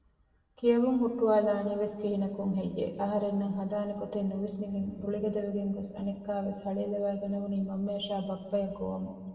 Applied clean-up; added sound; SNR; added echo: none; none; none; reverberation time 1.7 s.